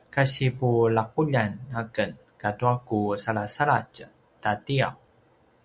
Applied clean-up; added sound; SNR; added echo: none; none; none; none.